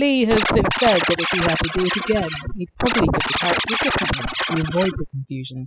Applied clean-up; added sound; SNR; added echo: classical method spectral subtraction.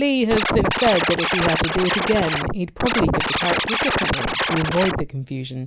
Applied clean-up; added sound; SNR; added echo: none; Scratching (performance technique); -1 dB; none.